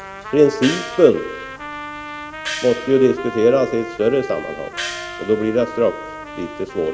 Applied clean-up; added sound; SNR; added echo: none; Trumpet + Gong; 11 dB; none.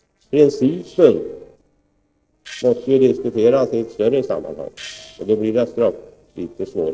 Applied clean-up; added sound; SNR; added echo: neural separator model SepFormer DNS4.